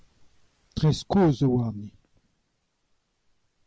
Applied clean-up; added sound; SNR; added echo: none; none; none; none.